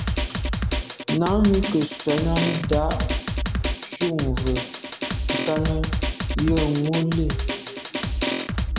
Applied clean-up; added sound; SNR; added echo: none; Drum; 0 dB; none.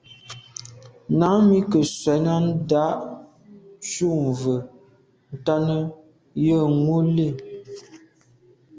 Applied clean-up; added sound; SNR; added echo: none; none; none; none.